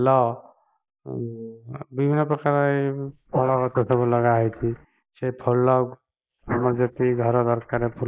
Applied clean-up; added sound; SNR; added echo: neural mask model Resemble Enhance denoiser.